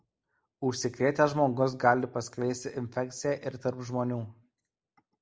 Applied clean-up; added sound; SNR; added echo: none; none; none; none.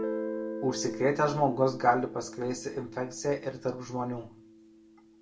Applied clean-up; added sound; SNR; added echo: none; Guitar; 9 dB; reverberation time 0.2 s.